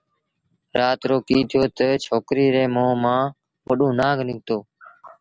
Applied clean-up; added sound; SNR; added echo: none; none; none; none.